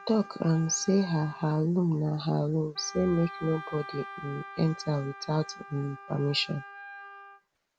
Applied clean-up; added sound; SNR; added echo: none; Wind instrument, woodwind instrument; 16 dB; none.